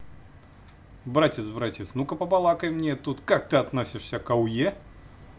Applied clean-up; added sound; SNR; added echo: none; none; none; none.